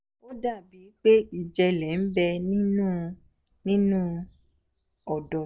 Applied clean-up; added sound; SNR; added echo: none; none; none; none.